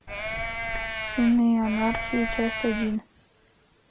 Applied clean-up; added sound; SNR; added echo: none; Livestock, farm animals, working animals; 5 dB; none.